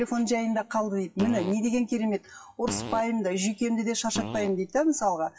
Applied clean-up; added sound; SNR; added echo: classical method WPE with log-MMSE.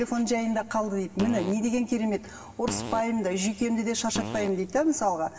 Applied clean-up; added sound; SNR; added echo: none; Fart; 11 dB; reverberation time 2.7 s.